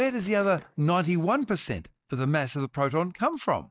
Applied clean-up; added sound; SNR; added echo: neural mask model DeepFilterNet 3.